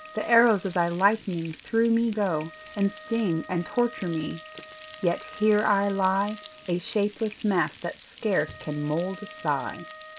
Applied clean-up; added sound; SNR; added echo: none; Wind instrument, woodwind instrument + Frying (food); 18 dB; none.